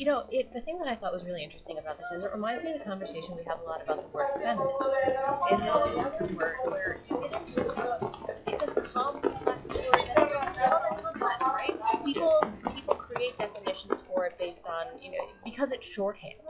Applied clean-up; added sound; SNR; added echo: classical method WPE with log-MMSE.